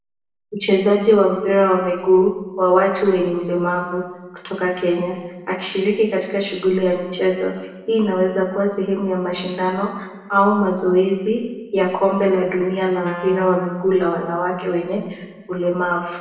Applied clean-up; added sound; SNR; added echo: neural separator model SepFormer DNS4.